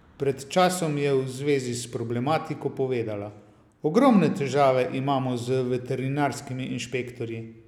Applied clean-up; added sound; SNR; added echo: none; none; none; none.